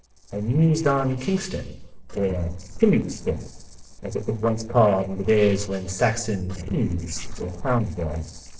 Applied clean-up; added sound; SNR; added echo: neural separator model SepFormer DNS4.